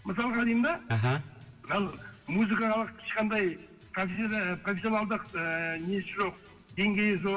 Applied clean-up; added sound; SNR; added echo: none; none; none; reverberation time 1.5 s.